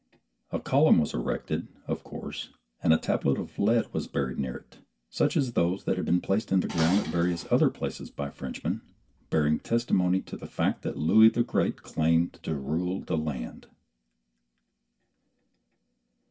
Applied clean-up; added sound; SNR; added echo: none; Dishes, pots, and pans; 15 dB; reverberation time 0.2 s.